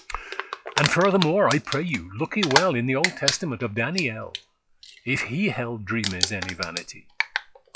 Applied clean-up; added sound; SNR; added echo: classical method log-MMSE.